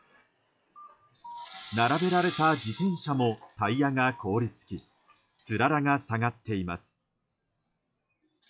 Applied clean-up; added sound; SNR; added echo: classical method log-MMSE.